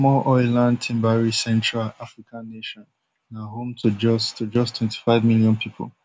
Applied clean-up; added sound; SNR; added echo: none; none; none; none.